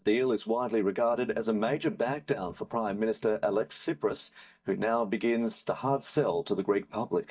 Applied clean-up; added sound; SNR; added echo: neural mask model DeepFilterNet 3.